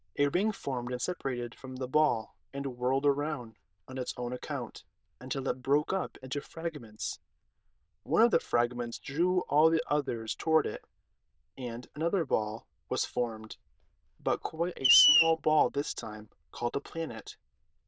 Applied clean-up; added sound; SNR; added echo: neural diffusion model UNIVERSE++.